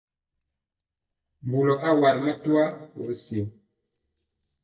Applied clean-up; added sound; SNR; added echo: neural mask model DeepFilterNet 3.